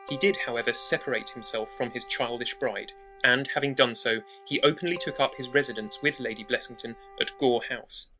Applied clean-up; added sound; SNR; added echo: none; Keyboard (musical) + Wind instrument, woodwind instrument; 18 dB; none.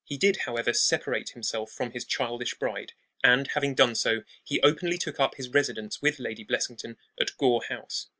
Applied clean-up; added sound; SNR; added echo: none; none; none; none.